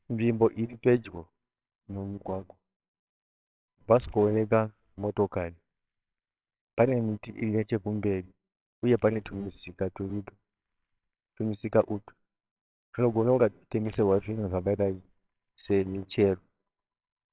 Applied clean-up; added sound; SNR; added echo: neural separator model SepFormer WHAMR!.